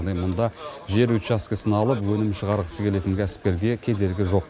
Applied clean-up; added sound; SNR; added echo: none; none; none; none.